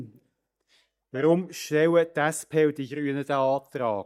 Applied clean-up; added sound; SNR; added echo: neural mask model DeepFilterNet 3.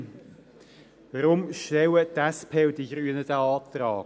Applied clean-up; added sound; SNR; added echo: none; none; none; none.